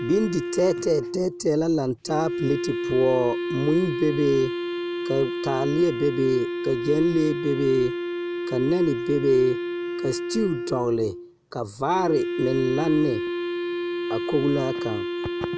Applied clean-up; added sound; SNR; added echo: none; Wind instrument, woodwind instrument; 4 dB; none.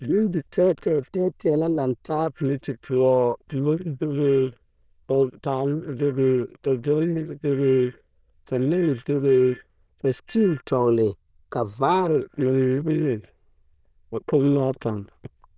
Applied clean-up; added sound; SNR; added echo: neural diffusion model UNIVERSE++.